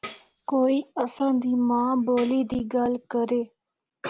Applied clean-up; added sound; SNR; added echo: none; Tambourine; 9 dB; none.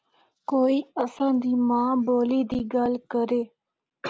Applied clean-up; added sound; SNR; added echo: none; none; none; none.